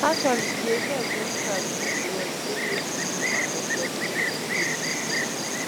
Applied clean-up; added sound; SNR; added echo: none; Insect; -5 dB; none.